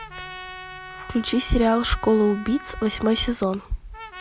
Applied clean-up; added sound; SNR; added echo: none; Trumpet; 16 dB; none.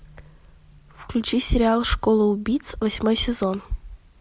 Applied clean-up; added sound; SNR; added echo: none; none; none; none.